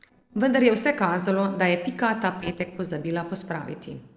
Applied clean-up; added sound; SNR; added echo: neural separator model SepFormer DNS4.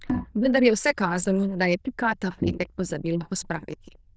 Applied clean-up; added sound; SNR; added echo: neural diffusion model UNIVERSE++.